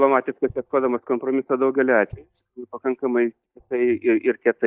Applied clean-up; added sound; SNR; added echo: neural mask model DeepFilterNet 3.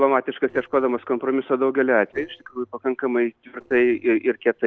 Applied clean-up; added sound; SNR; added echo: neural separator model SepFormer DNS4.